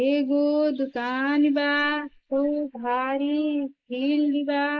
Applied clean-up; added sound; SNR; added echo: neural mask model Resemble Enhance denoiser.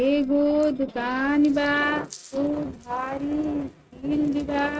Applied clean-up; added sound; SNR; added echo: neural mask model RNNoise.